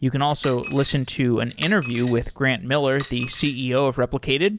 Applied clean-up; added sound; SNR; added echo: none; Coin (dropping); 10 dB; none.